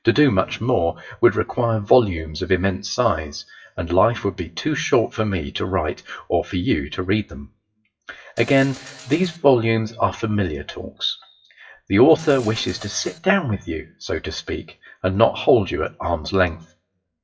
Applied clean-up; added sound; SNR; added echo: classical method WPE with log-MMSE.